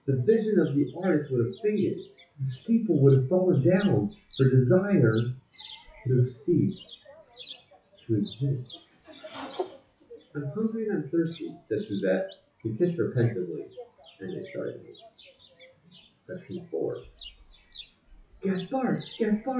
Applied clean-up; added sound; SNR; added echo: classical method WPE with log-MMSE.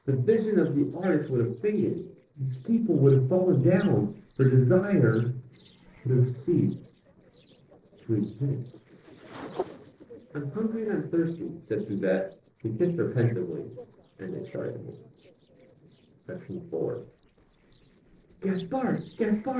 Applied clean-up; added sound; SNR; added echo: neural separator model SepFormer DNS4.